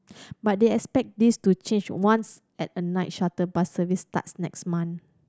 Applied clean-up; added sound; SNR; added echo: none; none; none; none.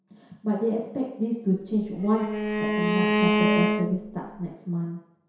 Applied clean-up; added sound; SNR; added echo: none; Bowed string instrument; -3 dB; reverberation time 0.7 s.